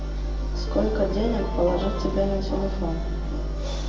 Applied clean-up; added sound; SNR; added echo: none; Ringtone; 17 dB; reverberation time 2.0 s.